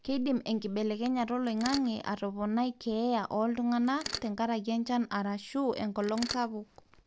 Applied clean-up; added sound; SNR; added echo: none; Mechanisms; 9 dB; none.